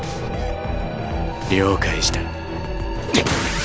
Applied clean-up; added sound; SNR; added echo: none; Buzz; 17 dB; none.